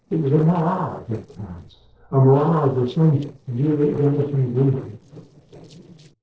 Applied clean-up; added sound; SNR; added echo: neural separator model SepFormer DNS4.